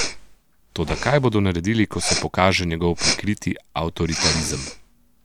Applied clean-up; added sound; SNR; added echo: none; Respiratory sounds; 6 dB; none.